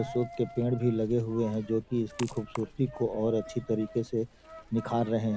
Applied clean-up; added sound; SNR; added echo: none; Coin (dropping); 16 dB; none.